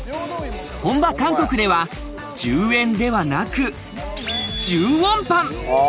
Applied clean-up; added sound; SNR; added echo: none; none; none; none.